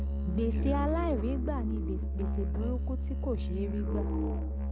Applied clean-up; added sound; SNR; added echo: none; Musical instrument; -5 dB; none.